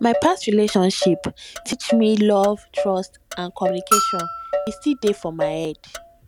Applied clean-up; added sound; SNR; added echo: none; Bell + Motor vehicle (road); 6 dB; none.